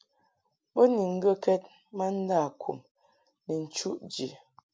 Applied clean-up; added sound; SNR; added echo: none; none; none; none.